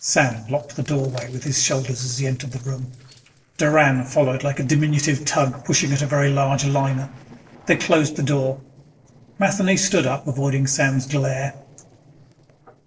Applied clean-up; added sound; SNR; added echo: neural separator model SepFormer DNS4.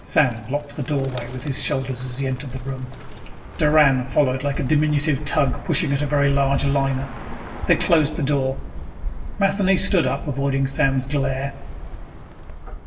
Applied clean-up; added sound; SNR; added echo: none; Bird; 8 dB; reverberation time 0.9 s.